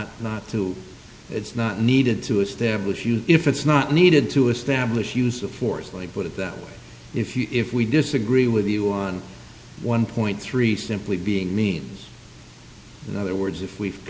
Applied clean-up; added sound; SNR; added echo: none; none; none; none.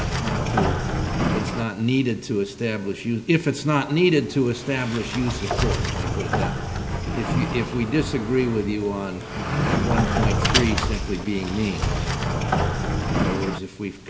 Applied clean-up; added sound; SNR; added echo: none; Sliding door; 0 dB; none.